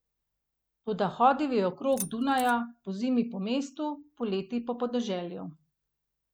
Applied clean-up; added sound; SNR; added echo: none; Keys jangling; 12 dB; none.